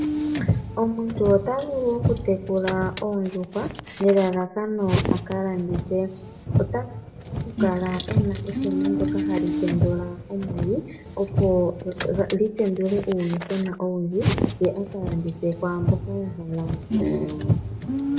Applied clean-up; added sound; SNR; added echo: none; Car; 2 dB; reverberation time 0.9 s.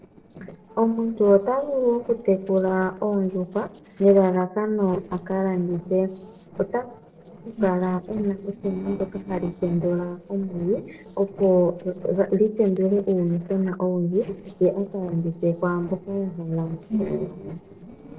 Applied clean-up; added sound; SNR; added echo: neural separator model SepFormer DNS4.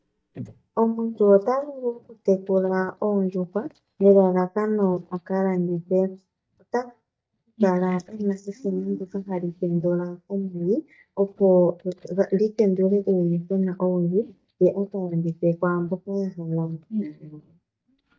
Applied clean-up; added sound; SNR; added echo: neural mask model DeepFilterNet 3.